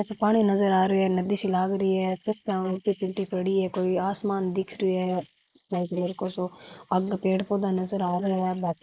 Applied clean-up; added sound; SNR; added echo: neural mask model Resemble Enhance denoiser.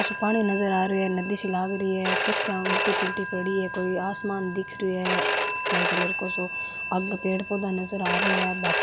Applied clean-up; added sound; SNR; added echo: none; Telephone; 1 dB; none.